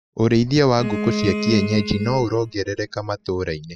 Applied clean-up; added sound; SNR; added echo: classical method spectral subtraction.